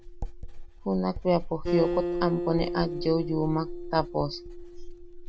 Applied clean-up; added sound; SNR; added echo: none; Acoustic guitar + Writing; 4 dB; none.